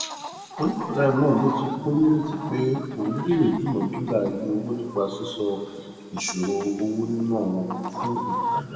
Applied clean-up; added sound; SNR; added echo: none; Chicken, rooster; 10 dB; reverberation time 2.2 s.